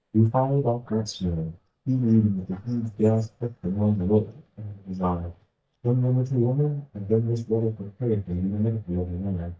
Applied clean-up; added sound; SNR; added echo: neural mask model DeepFilterNet 3.